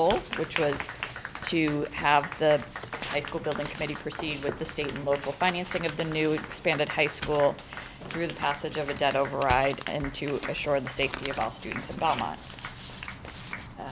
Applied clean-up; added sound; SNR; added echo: none; Applause; 12 dB; none.